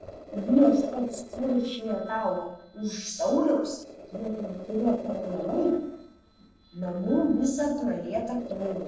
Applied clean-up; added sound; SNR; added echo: neural separator model SepFormer DNS4.